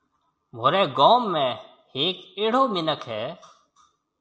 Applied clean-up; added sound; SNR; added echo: none; none; none; none.